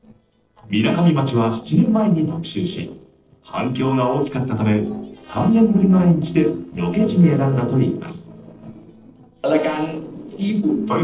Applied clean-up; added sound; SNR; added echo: neural separator model SepFormer DNS4.